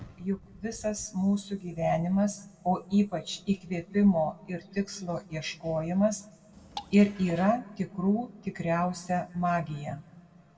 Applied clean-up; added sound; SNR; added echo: none; Drip / Water; 16 dB; reverberation time 1.2 s.